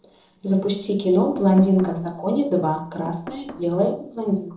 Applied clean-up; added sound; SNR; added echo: neural separator model SepFormer DNS4.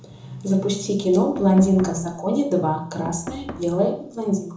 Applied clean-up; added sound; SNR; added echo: none; Knock; 14 dB; reverberation time 0.5 s.